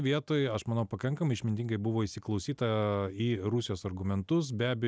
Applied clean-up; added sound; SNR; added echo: none; none; none; none.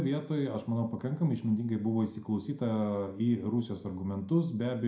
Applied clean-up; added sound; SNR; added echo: none; none; none; reverberation time 0.4 s.